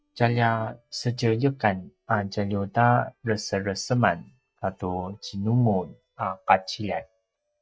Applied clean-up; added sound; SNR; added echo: neural mask model DeepFilterNet 3.